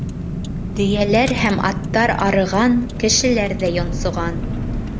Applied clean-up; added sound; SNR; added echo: none; Car; 5 dB; none.